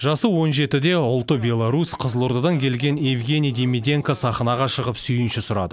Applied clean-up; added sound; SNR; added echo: none; none; none; none.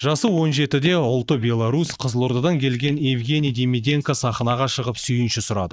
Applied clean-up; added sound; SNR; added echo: neural mask model DeepFilterNet 3.